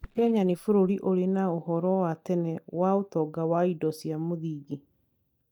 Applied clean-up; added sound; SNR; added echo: neural mask model DeepFilterNet 3.